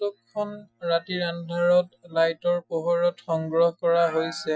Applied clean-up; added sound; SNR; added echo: classical method Wiener filter.